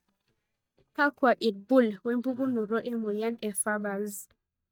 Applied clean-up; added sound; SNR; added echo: neural mask model DeepFilterNet 3.